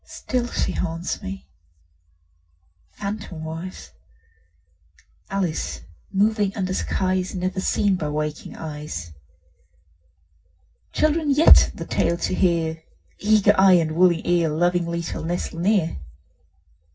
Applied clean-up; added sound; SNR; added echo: none; none; none; reverberation time 0.4 s.